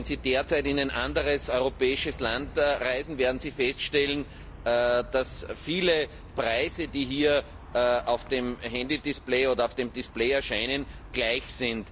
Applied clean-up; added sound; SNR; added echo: none; Traffic noise, roadway noise; 15 dB; none.